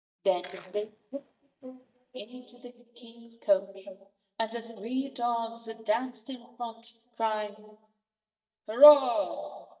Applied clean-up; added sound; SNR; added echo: neural mask model DeepFilterNet 3.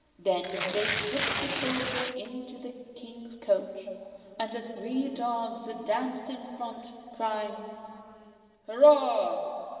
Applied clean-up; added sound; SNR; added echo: none; Tearing; 2 dB; reverberation time 2.7 s.